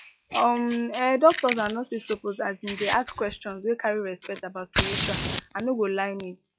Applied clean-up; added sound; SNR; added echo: classical method log-MMSE.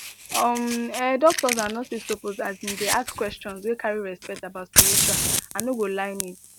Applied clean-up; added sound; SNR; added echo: none; Fire; 1 dB; none.